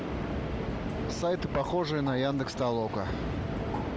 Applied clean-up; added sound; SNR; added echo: none; Bird; 17 dB; none.